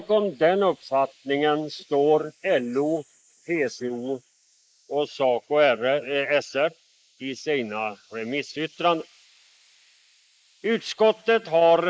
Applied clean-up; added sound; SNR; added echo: neural mask model Resemble Enhance denoiser.